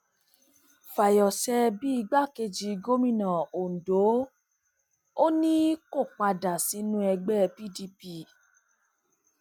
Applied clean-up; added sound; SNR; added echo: none; none; none; none.